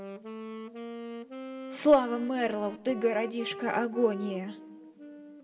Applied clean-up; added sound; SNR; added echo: none; Wind instrument, woodwind instrument; 11 dB; reverberation time 0.3 s.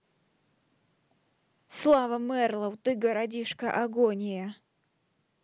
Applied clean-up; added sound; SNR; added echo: none; none; none; none.